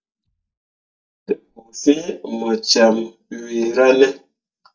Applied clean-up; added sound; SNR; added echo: neural mask model DeepFilterNet 3.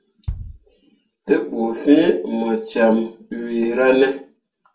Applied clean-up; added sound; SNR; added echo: none; Bass drum; 16 dB; reverberation time 0.3 s.